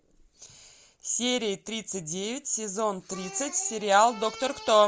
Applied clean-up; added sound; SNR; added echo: none; none; none; none.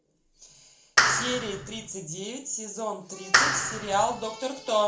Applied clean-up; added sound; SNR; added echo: none; Clapping; -4 dB; reverberation time 0.4 s.